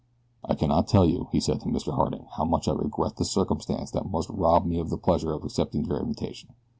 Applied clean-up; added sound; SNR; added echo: none; none; none; none.